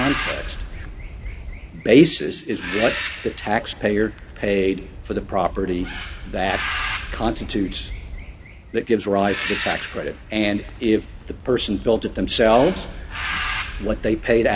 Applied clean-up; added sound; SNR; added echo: none; Bird; 8 dB; none.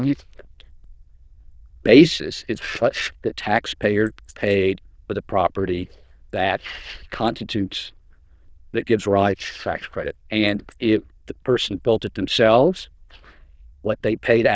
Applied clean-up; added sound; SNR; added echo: neural diffusion model UNIVERSE++.